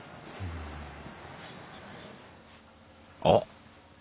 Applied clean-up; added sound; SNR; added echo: none; none; none; none.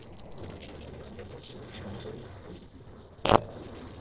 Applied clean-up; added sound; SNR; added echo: neural separator model SepFormer DNS4.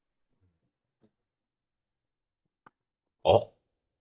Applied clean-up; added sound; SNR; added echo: neural mask model DeepFilterNet 3.